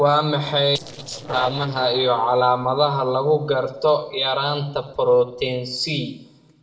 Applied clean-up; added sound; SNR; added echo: neural separator model SepFormer DNS4.